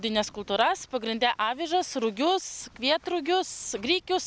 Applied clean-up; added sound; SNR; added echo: none; none; none; none.